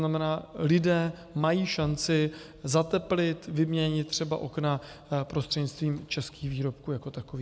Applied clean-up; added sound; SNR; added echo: none; none; none; none.